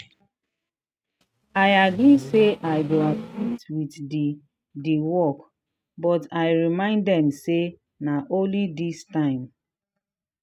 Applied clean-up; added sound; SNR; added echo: neural mask model RNNoise.